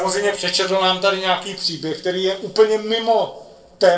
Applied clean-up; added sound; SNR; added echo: neural separator model SepFormer DNS4.